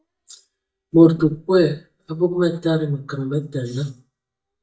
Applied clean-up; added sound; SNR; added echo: neural mask model DeepFilterNet 3.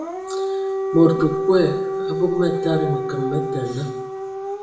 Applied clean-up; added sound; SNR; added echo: none; Siren / Dog; 3 dB; reverberation time 0.8 s.